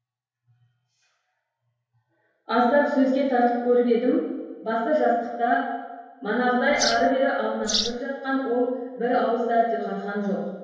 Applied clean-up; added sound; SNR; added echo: none; Bird vocalization, bird call, bird song; 6 dB; reverberation time 1.2 s.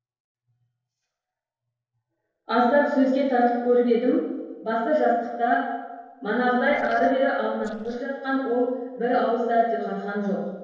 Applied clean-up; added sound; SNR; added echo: neural separator model SepFormer DNS4.